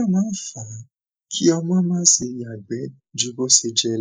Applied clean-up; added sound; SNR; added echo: neural mask model Resemble Enhance denoiser.